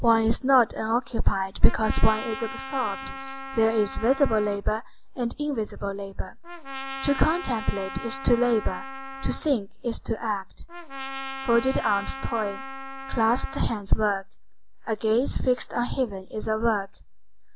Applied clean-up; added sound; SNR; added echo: none; Trumpet; 13 dB; none.